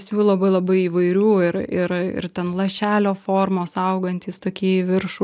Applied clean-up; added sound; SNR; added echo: none; none; none; none.